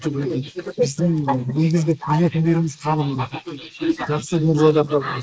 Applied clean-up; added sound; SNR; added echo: neural mask model Resemble Enhance denoiser.